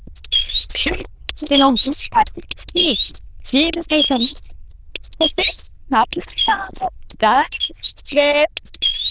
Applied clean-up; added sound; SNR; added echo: neural diffusion model UNIVERSE++.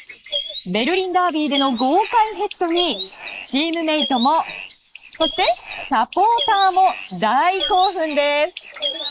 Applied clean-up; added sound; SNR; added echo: neural mask model Resemble Enhance denoiser.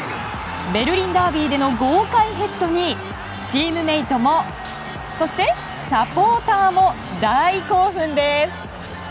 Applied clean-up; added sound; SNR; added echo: none; none; none; none.